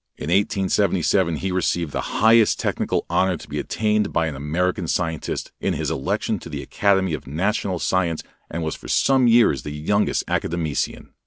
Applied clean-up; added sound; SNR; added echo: none; none; none; none.